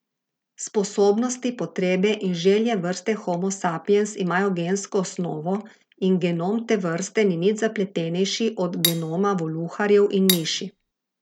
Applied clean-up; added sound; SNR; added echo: none; Cutlery, silverware; 5 dB; none.